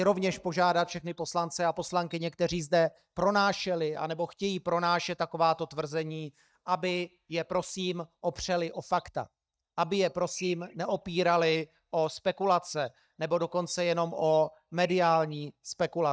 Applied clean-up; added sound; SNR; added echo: neural mask model DeepFilterNet 3.